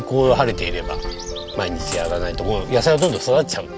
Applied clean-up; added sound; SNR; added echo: none; Coin (dropping) + Telephone; 11 dB; none.